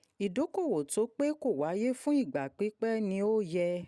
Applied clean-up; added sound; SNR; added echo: none; none; none; none.